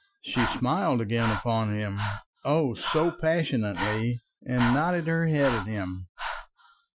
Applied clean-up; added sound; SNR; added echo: classical method Wiener filter.